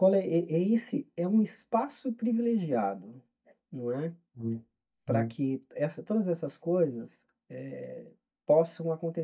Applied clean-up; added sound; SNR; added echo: neural mask model DeepFilterNet 3.